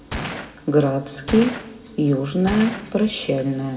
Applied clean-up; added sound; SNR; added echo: none; Gunshot, gunfire; 11 dB; reverberation time 1.4 s.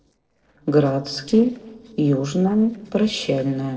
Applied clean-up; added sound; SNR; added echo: neural separator model SepFormer DNS4.